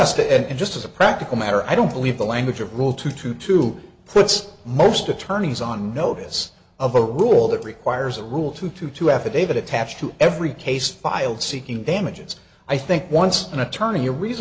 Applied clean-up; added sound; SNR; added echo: none; none; none; none.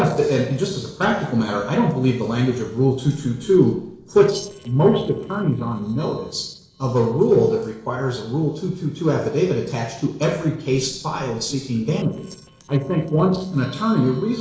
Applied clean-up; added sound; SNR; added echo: neural separator model SepFormer DNS4.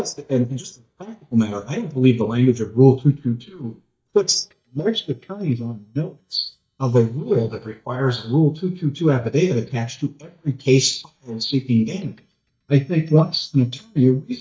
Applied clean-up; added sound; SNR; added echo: neural mask model DeepFilterNet 3.